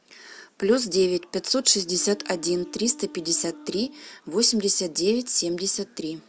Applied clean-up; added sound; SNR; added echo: none; Wind instrument, woodwind instrument; 20 dB; none.